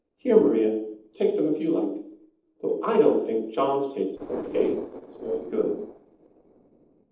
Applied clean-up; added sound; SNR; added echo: neural separator model SepFormer DNS4.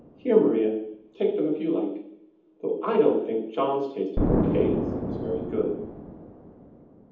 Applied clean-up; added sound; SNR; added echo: none; Explosion; 5 dB; reverberation time 0.8 s.